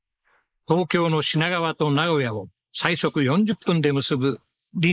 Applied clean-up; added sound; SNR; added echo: neural mask model Resemble Enhance denoiser.